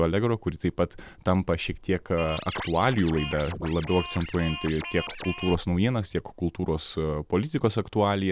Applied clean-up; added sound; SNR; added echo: none; Scratching (performance technique); 10 dB; none.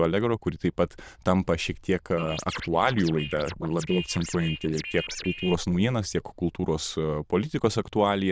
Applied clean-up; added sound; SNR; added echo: neural diffusion model UNIVERSE++.